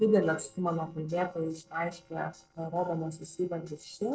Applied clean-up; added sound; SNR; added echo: neural separator model SepFormer DNS4.